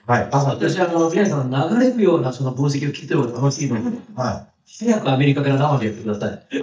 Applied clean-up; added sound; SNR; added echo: neural mask model DeepFilterNet 3.